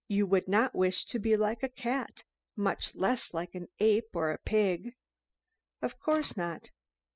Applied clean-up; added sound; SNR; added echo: classical method spectral subtraction.